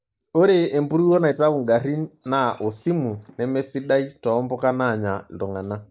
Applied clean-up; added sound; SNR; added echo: neural mask model Resemble Enhance denoiser.